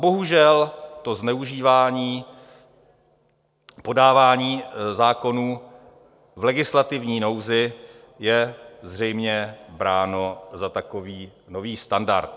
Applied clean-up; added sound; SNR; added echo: none; none; none; none.